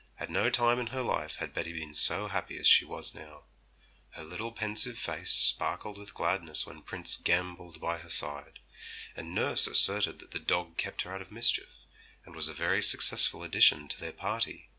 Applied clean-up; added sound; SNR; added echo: none; none; none; none.